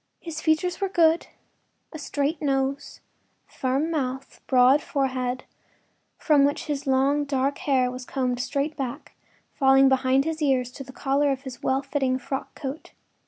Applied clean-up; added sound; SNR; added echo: none; none; none; none.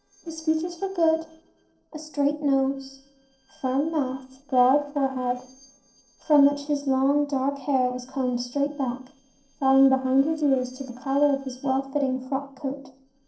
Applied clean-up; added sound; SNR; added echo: neural separator model SepFormer DNS4.